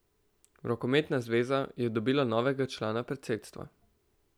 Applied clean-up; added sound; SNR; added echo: none; none; none; none.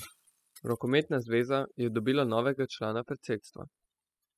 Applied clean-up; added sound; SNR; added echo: classical method spectral subtraction.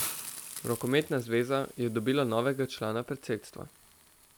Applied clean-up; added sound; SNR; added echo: none; Hiss; 13 dB; none.